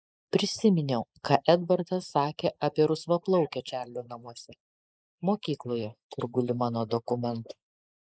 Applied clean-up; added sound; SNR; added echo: neural mask model Resemble Enhance denoiser.